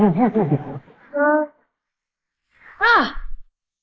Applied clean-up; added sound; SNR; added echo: neural mask model Resemble Enhance denoiser.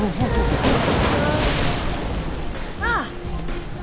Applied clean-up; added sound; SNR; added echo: none; Waves, surf; -2 dB; none.